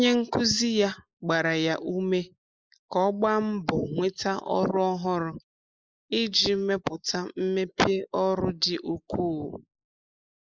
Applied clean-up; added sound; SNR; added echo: neural mask model Resemble Enhance denoiser.